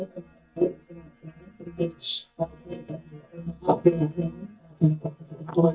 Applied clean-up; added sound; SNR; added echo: neural mask model DeepFilterNet 3.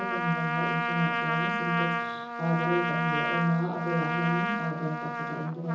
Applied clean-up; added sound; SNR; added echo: none; Trumpet; 0 dB; reverberation time 0.6 s.